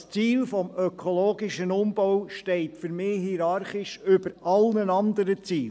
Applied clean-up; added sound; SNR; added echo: none; none; none; none.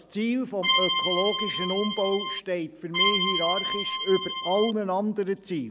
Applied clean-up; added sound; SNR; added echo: none; Accordion; -2 dB; none.